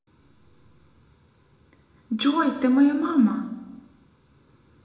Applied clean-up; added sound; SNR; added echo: none; none; none; reverberation time 0.8 s.